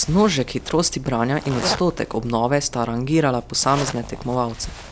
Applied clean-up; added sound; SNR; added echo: none; Zipper (clothing); 12 dB; none.